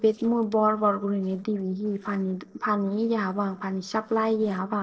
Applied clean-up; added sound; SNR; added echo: neural separator model SepFormer DNS4.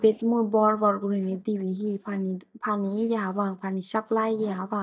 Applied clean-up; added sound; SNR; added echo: neural mask model DeepFilterNet 3.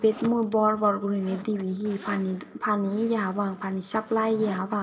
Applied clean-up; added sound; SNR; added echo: none; Zipper (clothing); 19 dB; reverberation time 1.2 s.